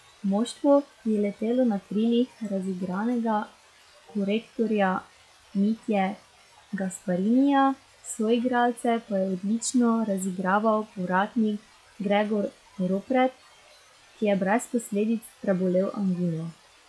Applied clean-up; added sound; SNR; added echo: classical method log-MMSE.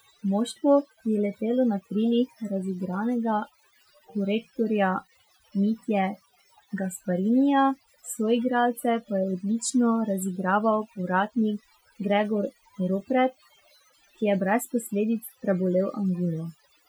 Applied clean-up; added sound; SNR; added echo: classical method Wiener filter.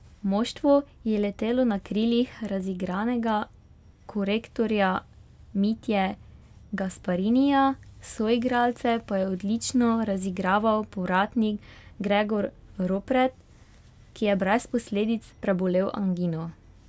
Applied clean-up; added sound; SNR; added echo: none; none; none; none.